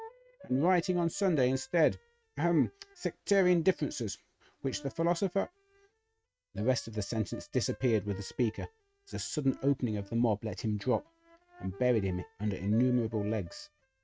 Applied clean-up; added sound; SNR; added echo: neural mask model RNNoise.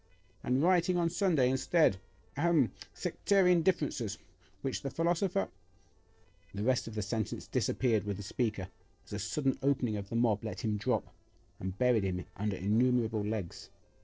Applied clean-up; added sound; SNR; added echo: neural separator model SepFormer DNS4.